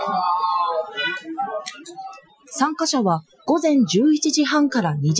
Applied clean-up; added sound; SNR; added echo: classical method Wiener filter.